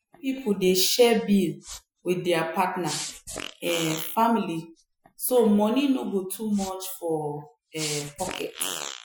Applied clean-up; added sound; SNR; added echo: classical method Wiener filter.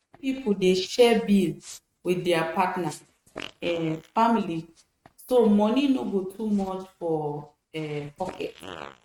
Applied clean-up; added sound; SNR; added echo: neural mask model RNNoise.